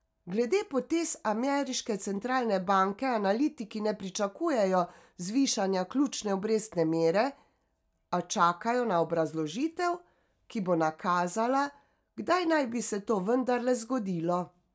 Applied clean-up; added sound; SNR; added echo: none; none; none; none.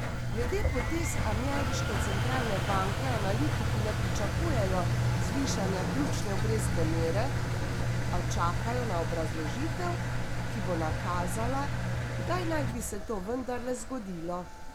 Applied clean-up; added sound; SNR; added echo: none; Engine; -5 dB; none.